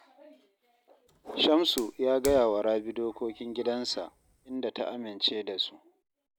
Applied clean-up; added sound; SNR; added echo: none; Fire; 17 dB; none.